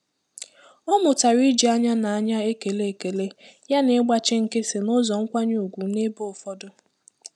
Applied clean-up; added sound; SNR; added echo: none; none; none; none.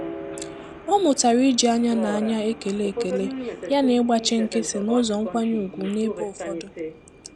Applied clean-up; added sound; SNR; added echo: none; Subway, metro, underground; 10 dB; none.